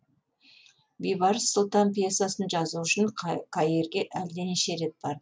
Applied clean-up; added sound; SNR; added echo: none; none; none; none.